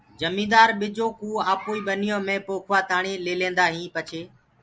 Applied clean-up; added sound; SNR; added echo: none; none; none; none.